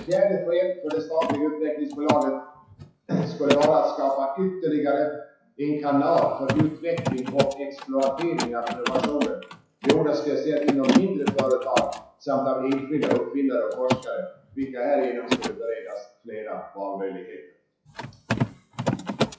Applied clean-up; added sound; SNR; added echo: classical method WPE with log-MMSE.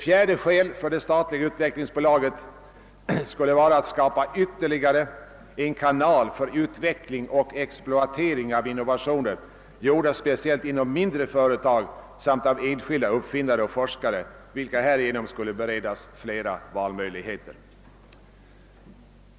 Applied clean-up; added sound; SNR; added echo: none; none; none; none.